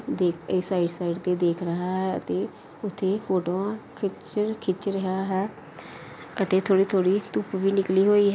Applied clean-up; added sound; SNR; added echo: none; none; none; none.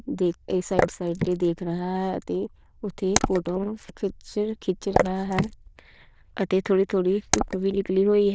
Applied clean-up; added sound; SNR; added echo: neural diffusion model UNIVERSE++.